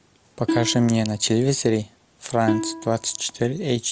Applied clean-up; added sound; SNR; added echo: none; Plucked string instrument; 7 dB; none.